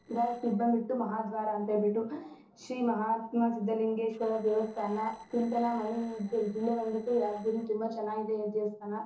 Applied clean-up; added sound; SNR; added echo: neural separator model SepFormer DNS4.